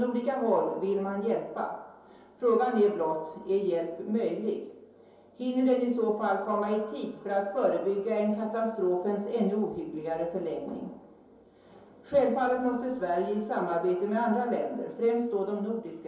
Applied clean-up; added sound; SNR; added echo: none; none; none; reverberation time 2.8 s.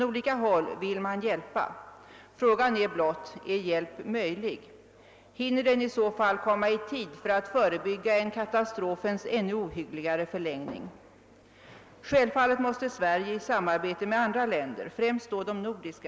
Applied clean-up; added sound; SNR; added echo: none; none; none; none.